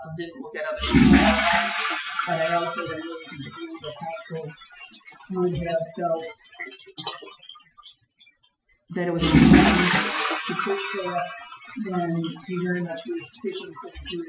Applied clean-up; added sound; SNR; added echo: classical method Wiener filter.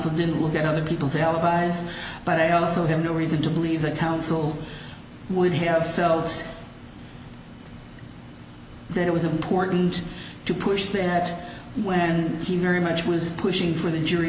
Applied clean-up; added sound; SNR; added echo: none; none; none; none.